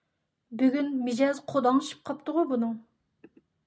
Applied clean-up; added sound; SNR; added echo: none; none; none; none.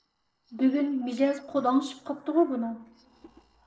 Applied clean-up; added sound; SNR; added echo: neural separator model SepFormer DNS4.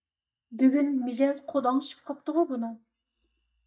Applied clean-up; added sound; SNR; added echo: neural mask model DeepFilterNet 3.